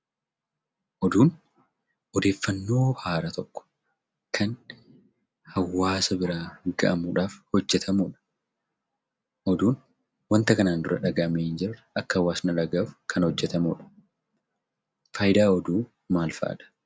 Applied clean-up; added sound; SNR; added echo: none; none; none; none.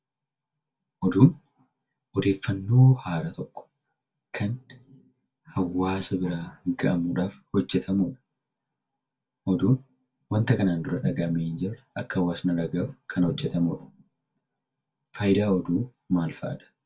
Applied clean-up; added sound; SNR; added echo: none; none; none; reverberation time 0.1 s.